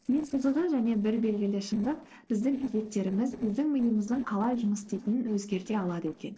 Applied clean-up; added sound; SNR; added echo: neural separator model SepFormer DNS4.